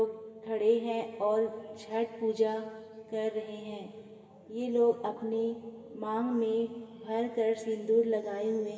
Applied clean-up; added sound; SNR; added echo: none; none; none; reverberation time 2.8 s.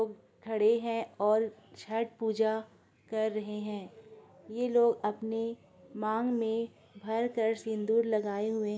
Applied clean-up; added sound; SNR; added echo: none; none; none; none.